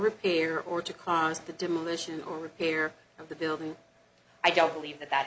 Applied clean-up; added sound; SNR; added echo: none; none; none; none.